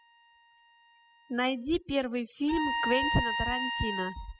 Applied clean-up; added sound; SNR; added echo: classical method spectral subtraction.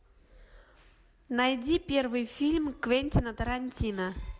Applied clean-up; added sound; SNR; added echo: none; none; none; none.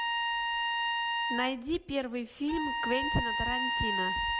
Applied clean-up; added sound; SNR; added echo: none; Bowed string instrument; -3 dB; none.